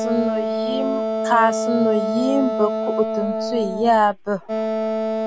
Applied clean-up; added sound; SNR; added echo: none; Wind instrument, woodwind instrument; 1 dB; none.